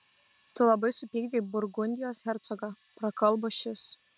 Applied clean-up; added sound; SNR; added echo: none; none; none; none.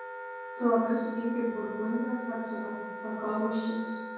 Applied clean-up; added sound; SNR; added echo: none; Wind instrument, woodwind instrument; 8 dB; reverberation time 1.3 s.